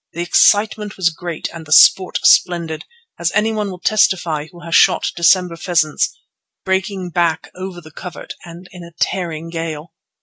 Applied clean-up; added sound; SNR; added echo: none; none; none; none.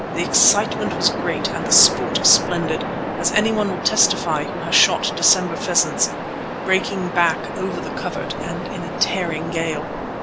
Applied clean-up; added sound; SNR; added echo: none; Waves, surf; 4 dB; none.